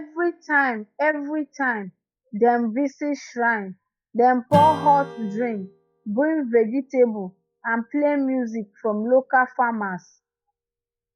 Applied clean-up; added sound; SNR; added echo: classical method log-MMSE.